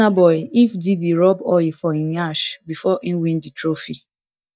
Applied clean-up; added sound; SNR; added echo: neural mask model DeepFilterNet 3.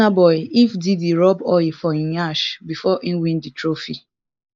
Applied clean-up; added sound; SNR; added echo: neural mask model Resemble Enhance denoiser.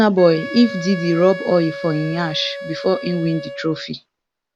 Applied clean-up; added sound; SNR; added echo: none; Wind instrument, woodwind instrument; 12 dB; none.